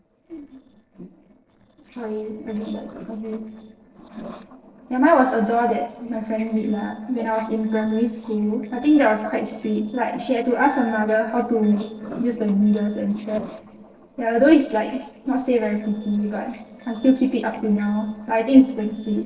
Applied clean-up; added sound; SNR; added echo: neural separator model SepFormer DNS4.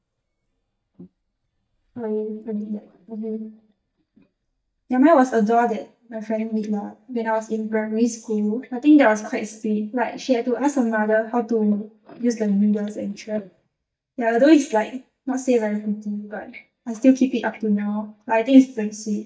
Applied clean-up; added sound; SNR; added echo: neural mask model DeepFilterNet 3.